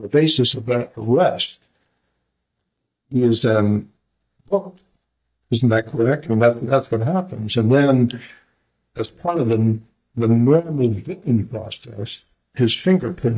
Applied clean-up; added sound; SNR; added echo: neural mask model DeepFilterNet 3.